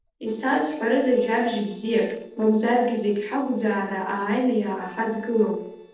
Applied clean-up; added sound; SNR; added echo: neural separator model SepFormer DNS4.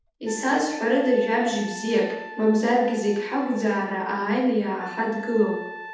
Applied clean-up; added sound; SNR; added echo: none; Wind instrument, woodwind instrument; 16 dB; reverberation time 0.8 s.